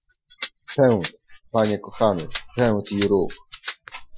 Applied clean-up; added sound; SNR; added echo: classical method Wiener filter.